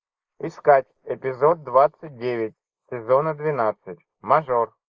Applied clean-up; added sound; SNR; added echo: neural mask model Resemble Enhance denoiser.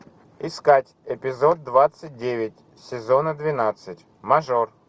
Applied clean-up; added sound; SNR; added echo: none; none; none; none.